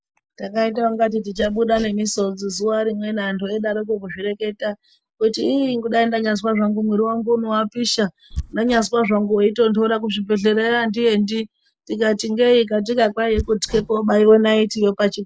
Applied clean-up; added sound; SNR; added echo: neural mask model Resemble Enhance denoiser.